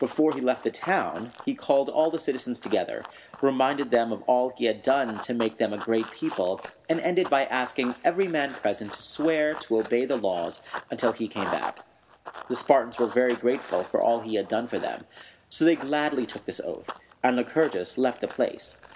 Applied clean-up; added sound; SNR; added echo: none; Run; 16 dB; none.